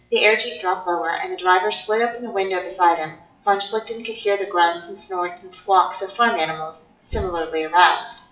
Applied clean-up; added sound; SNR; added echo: classical method WPE with log-MMSE.